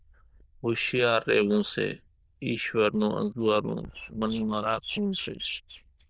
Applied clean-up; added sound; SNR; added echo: neural diffusion model UNIVERSE++.